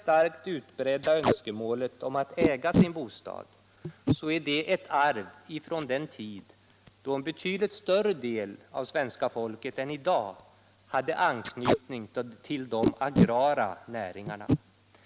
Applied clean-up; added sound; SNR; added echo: none; Packing tape, duct tape; 3 dB; none.